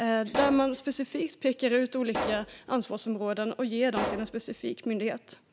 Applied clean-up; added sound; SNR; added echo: none; Explosion; 9 dB; none.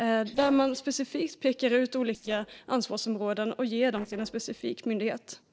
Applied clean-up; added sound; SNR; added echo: neural separator model SepFormer DNS4.